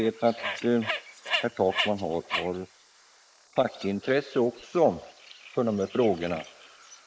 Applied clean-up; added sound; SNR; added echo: neural mask model Resemble Enhance denoiser.